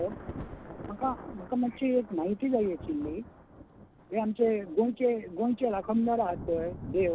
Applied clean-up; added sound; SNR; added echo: none; Thunder / Rain; 15 dB; none.